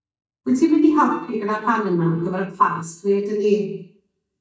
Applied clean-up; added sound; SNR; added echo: neural mask model DeepFilterNet 3.